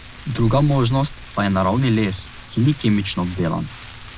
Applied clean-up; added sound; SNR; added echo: none; Rain; 14 dB; none.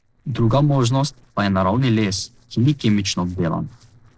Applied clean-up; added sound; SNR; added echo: neural separator model SepFormer DNS4.